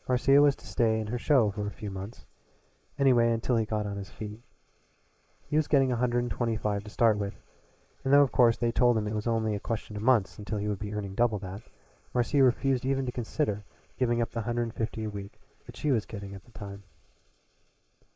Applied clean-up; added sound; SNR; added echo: neural mask model Resemble Enhance denoiser.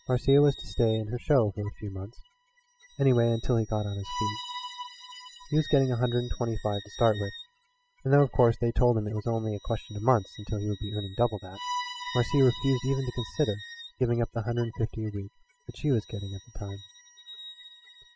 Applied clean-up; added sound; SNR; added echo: classical method spectral subtraction.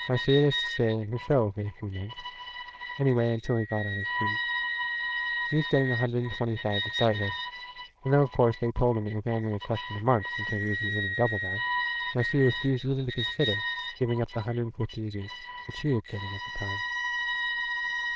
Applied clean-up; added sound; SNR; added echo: neural diffusion model UNIVERSE++.